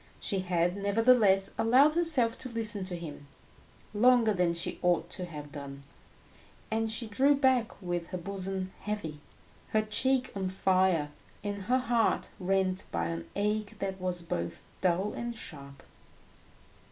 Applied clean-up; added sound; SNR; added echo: none; none; none; none.